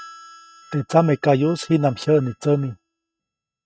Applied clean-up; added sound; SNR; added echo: neural mask model RNNoise.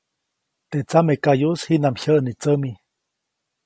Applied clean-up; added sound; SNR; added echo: none; none; none; none.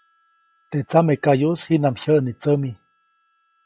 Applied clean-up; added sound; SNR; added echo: classical method log-MMSE.